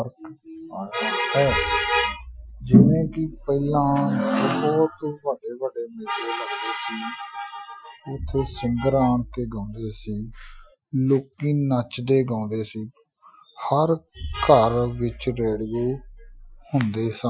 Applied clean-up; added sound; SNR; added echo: classical method Wiener filter.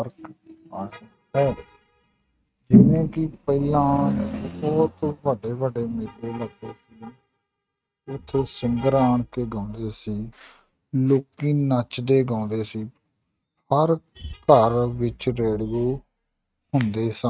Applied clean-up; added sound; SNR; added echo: neural mask model RNNoise.